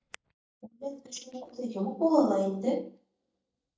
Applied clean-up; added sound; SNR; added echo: neural mask model DeepFilterNet 3.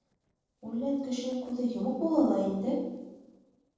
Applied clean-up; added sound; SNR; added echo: neural separator model SepFormer DNS4.